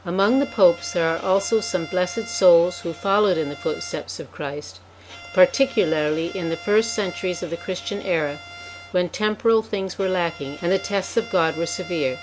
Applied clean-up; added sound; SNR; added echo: none; Bowed string instrument; 18 dB; none.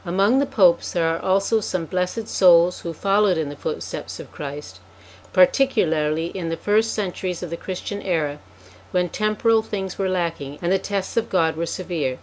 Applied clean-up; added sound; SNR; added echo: none; none; none; none.